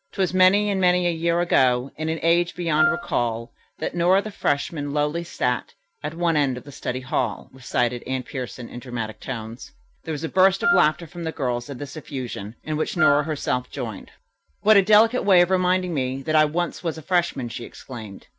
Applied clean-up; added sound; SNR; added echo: none; Wind instrument, woodwind instrument; 2 dB; none.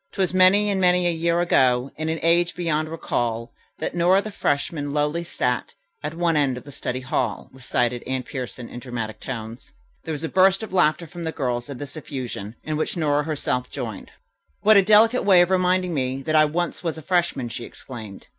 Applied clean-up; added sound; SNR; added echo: none; none; none; none.